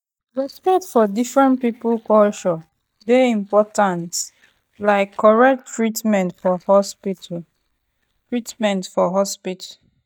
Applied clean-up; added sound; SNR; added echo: neural mask model DeepFilterNet 3.